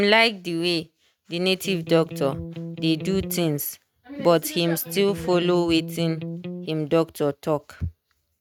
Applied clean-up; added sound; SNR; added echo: neural mask model RNNoise.